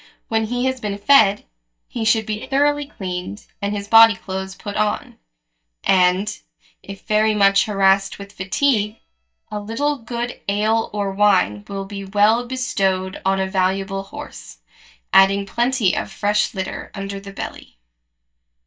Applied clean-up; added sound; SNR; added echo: neural mask model DeepFilterNet 3.